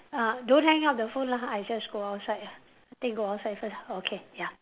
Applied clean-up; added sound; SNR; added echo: none; none; none; none.